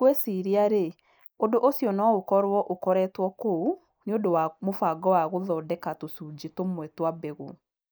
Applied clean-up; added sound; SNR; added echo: neural mask model Resemble Enhance denoiser.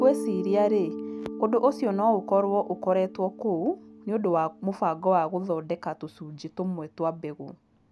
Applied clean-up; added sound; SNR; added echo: none; Mallet percussion; 12 dB; none.